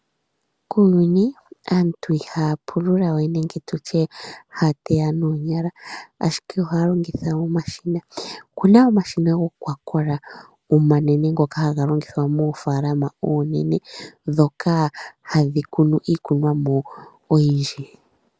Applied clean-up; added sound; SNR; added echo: none; none; none; none.